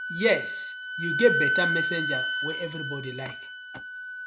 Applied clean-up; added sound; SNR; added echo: none; Wind instrument, woodwind instrument; 0 dB; none.